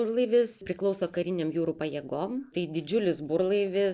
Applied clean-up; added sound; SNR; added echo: neural mask model Resemble Enhance denoiser.